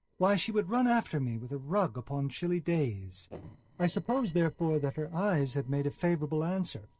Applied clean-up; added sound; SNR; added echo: neural separator model SepFormer DNS4.